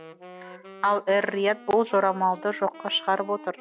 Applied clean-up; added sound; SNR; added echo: none; Wind instrument, woodwind instrument; 19 dB; none.